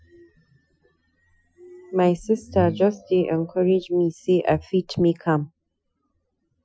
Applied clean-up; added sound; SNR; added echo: classical method Wiener filter.